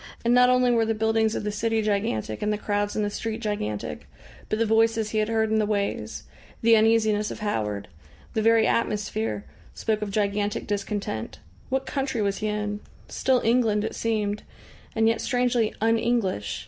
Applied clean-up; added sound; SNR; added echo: none; none; none; none.